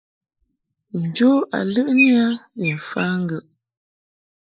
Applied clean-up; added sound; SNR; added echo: neural mask model Resemble Enhance denoiser.